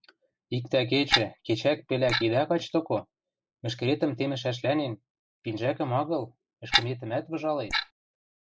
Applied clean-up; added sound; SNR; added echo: neural mask model Resemble Enhance denoiser.